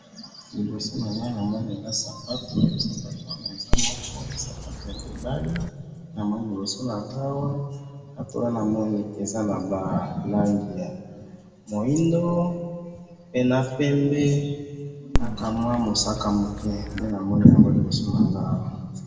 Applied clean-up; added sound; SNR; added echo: none; Dog; 3 dB; reverberation time 1.5 s.